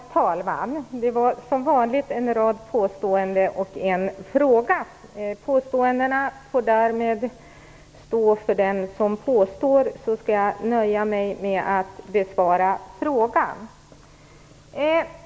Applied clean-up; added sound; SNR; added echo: none; none; none; none.